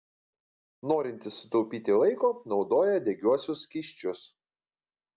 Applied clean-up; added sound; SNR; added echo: none; none; none; none.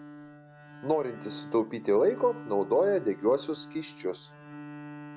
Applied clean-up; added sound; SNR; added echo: none; Bowed string instrument; 15 dB; none.